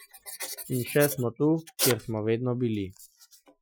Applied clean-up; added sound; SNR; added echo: classical method Wiener filter.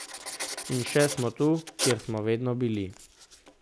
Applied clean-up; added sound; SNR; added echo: none; Writing; 7 dB; none.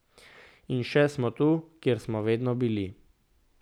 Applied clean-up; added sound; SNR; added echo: none; none; none; none.